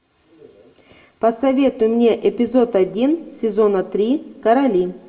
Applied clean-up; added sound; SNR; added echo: none; none; none; reverberation time 0.9 s.